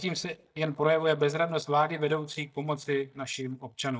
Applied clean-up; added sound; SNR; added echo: neural mask model DeepFilterNet 3.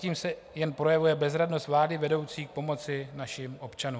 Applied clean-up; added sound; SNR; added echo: none; none; none; none.